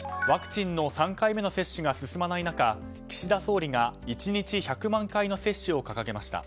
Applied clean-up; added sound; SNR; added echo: none; none; none; none.